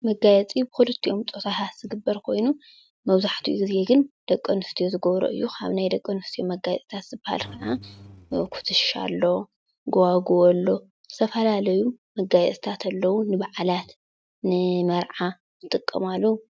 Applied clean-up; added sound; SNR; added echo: neural mask model RNNoise.